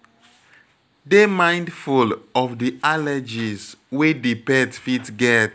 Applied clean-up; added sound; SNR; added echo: none; none; none; none.